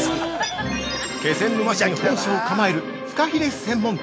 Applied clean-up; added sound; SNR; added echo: none; Tools; 20 dB; none.